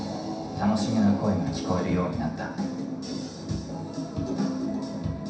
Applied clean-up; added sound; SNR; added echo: none; none; none; reverberation time 0.7 s.